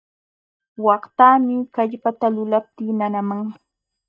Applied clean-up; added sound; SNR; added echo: neural mask model DeepFilterNet 3.